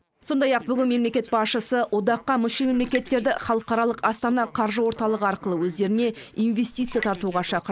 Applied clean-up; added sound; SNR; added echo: neural mask model Resemble Enhance denoiser.